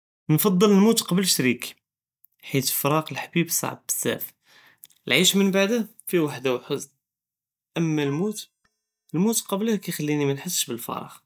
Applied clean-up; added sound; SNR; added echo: neural mask model DeepFilterNet 3.